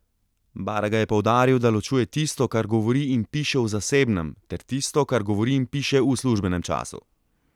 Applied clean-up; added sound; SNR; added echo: none; none; none; none.